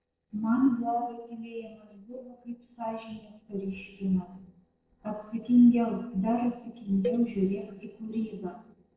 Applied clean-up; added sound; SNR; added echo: neural separator model SepFormer DNS4.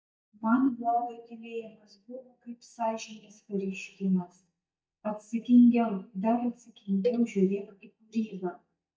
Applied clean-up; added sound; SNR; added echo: neural mask model DeepFilterNet 3.